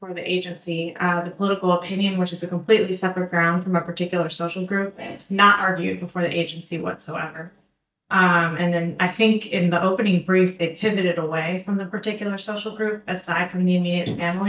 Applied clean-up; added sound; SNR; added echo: neural mask model DeepFilterNet 3.